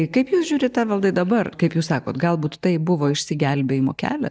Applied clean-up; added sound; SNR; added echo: neural mask model DeepFilterNet 3.